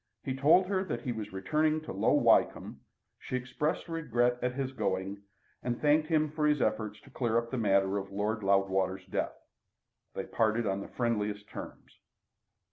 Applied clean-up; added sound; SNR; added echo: none; none; none; none.